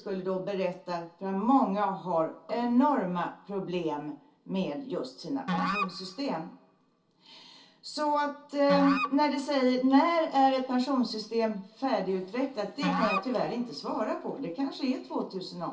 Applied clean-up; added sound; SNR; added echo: none; Musical instrument; 7 dB; reverberation time 0.2 s.